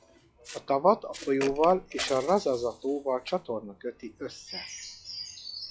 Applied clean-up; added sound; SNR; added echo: classical method log-MMSE.